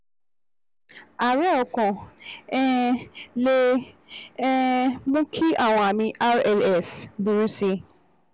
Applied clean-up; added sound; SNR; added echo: none; none; none; none.